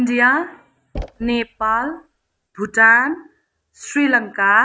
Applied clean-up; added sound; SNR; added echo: neural mask model RNNoise.